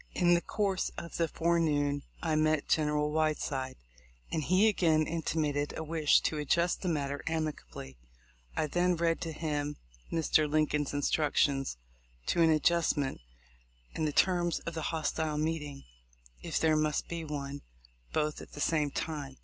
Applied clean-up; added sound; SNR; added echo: none; none; none; none.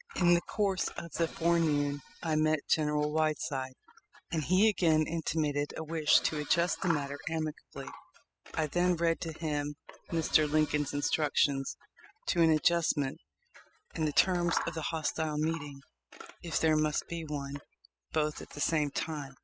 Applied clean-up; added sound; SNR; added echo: classical method spectral subtraction.